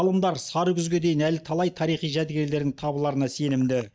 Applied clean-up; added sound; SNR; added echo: neural mask model DeepFilterNet 3.